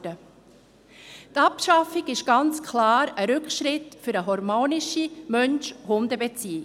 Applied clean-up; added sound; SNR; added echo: none; none; none; none.